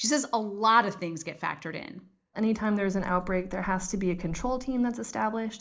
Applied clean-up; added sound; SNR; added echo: neural separator model SepFormer DNS4.